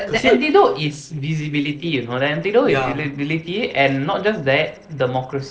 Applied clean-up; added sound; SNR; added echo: neural separator model SepFormer DNS4.